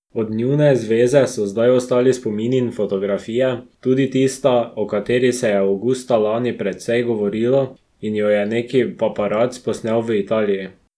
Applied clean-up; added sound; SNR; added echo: none; none; none; none.